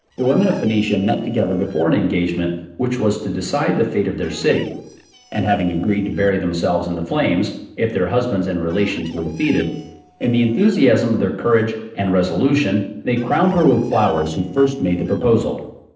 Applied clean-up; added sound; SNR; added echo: neural separator model SepFormer DNS4.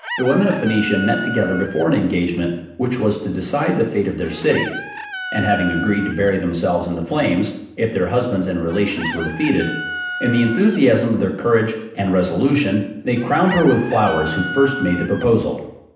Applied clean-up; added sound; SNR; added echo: none; Chicken, rooster; 12 dB; reverberation time 0.8 s.